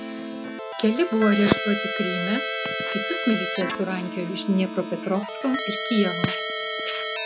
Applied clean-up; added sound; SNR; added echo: none; Keyboard (musical); 3 dB; none.